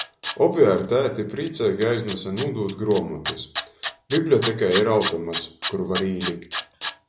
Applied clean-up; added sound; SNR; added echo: none; Tools; 10 dB; none.